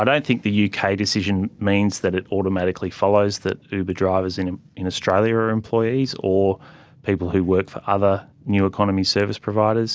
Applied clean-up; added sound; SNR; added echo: none; none; none; none.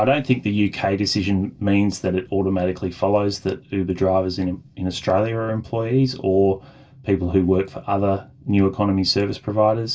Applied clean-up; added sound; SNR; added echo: none; none; none; reverberation time 0.1 s.